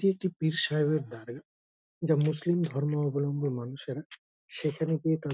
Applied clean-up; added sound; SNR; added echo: none; none; none; none.